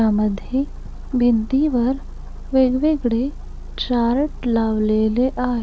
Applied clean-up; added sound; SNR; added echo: none; Motor vehicle (road) / Engine; 11 dB; none.